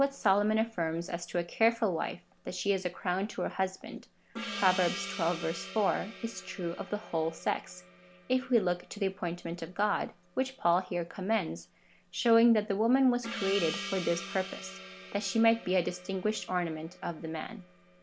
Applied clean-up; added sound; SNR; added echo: none; Gong; 14 dB; none.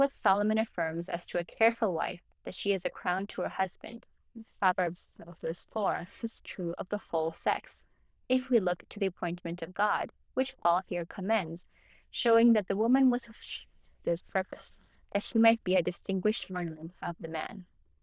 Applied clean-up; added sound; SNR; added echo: neural diffusion model UNIVERSE++.